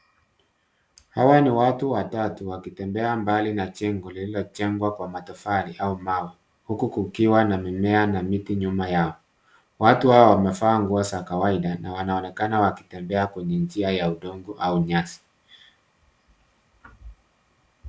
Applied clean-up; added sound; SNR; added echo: none; none; none; none.